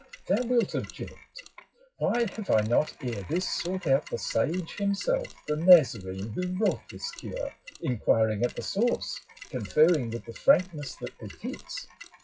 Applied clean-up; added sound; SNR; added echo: classical method WPE with log-MMSE.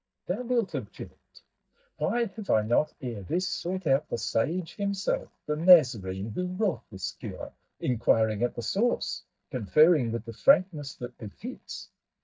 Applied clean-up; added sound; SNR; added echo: neural mask model DeepFilterNet 3.